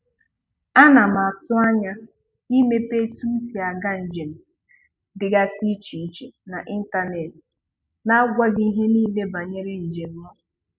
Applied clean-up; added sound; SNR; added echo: none; none; none; none.